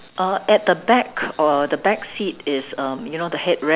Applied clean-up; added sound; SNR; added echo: none; none; none; none.